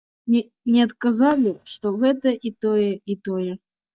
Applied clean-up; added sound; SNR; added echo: neural mask model DeepFilterNet 3.